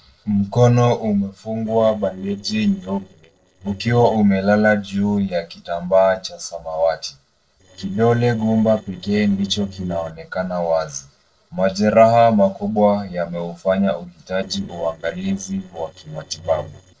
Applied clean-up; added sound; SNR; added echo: neural separator model SepFormer DNS4.